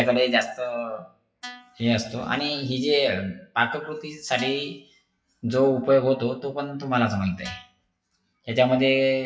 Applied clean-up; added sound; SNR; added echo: classical method WPE with log-MMSE.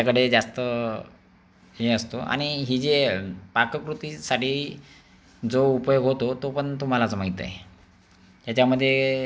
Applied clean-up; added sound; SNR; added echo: none; none; none; none.